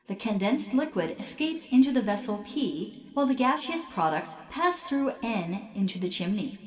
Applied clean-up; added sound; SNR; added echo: none; none; none; reverberation time 2.8 s.